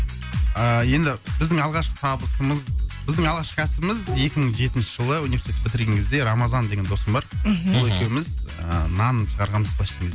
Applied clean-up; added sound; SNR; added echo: none; Bowed string instrument; 18 dB; none.